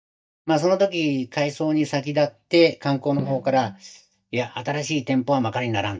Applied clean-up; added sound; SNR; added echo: neural mask model DeepFilterNet 3.